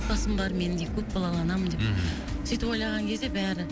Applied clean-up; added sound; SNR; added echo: none; Engine / Mechanisms; 4 dB; none.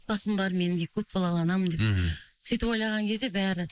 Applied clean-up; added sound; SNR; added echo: neural mask model Resemble Enhance denoiser.